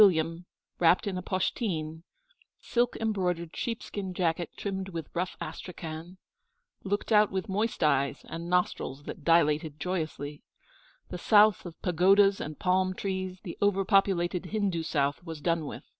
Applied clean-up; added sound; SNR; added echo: none; none; none; none.